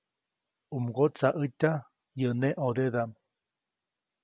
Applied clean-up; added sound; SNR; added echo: none; none; none; none.